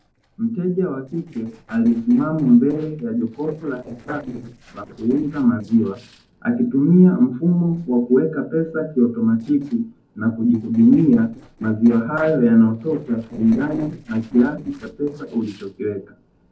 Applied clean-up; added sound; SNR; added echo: neural separator model SepFormer DNS4.